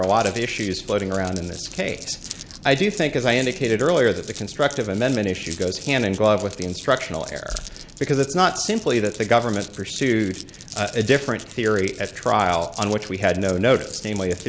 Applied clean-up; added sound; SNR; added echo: none; Glass; 17 dB; none.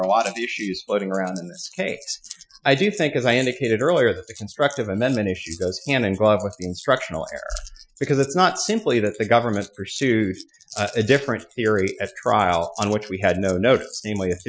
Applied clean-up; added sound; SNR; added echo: classical method Wiener filter.